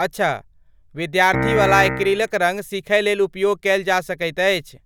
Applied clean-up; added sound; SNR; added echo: none; Piano; 2 dB; none.